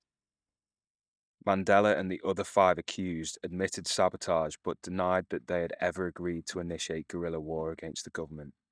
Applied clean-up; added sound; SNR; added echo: neural mask model DeepFilterNet 3.